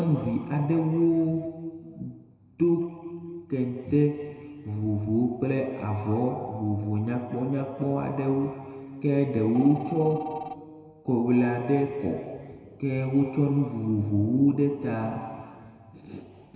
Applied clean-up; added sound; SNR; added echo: none; Telephone; 16 dB; reverberation time 2.3 s.